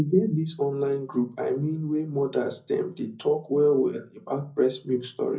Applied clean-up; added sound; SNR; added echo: none; none; none; reverberation time 0.4 s.